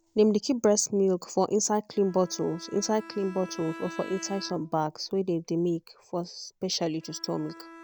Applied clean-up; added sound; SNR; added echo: none; Bowed string instrument; 20 dB; none.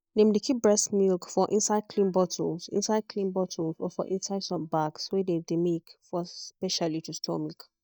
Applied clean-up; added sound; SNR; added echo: neural mask model DeepFilterNet 3.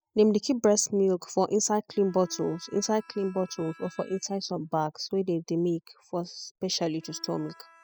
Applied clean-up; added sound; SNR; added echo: classical method spectral subtraction.